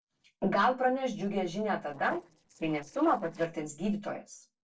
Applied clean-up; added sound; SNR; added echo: neural separator model SepFormer DNS4.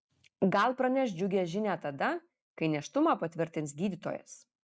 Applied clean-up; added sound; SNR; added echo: none; none; none; none.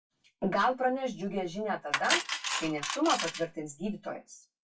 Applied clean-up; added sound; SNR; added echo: classical method WPE with log-MMSE.